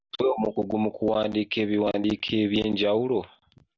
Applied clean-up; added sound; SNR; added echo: none; none; none; none.